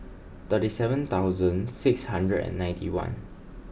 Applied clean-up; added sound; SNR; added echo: none; none; none; none.